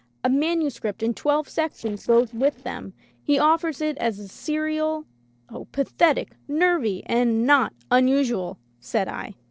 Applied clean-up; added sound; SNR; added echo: neural separator model SepFormer DNS4.